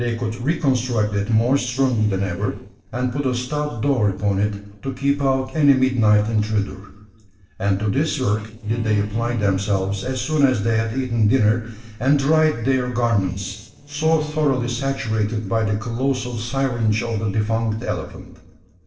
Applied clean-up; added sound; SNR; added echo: neural separator model SepFormer DNS4.